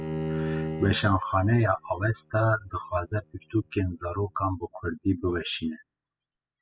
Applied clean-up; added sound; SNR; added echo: classical method spectral subtraction.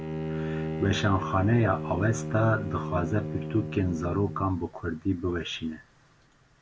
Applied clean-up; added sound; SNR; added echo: none; Bowed string instrument; 7 dB; none.